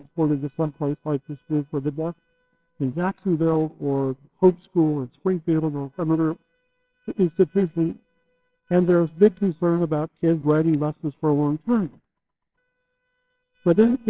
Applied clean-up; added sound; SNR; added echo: neural separator model SepFormer WHAMR!.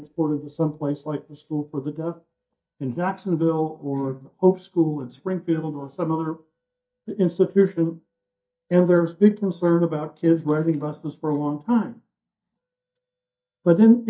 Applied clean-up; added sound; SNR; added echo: neural mask model DeepFilterNet 3.